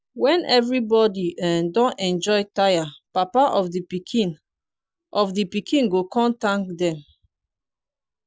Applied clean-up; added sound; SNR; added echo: none; none; none; none.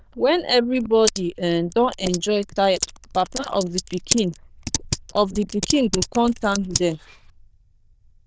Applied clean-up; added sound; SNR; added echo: neural diffusion model UNIVERSE++.